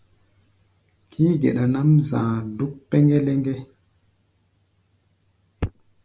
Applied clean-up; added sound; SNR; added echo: none; none; none; none.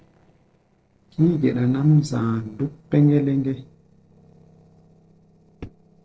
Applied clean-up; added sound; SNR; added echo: neural separator model SepFormer DNS4.